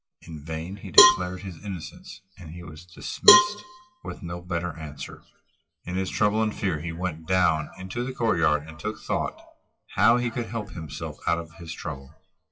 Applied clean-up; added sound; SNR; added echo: classical method WPE with log-MMSE.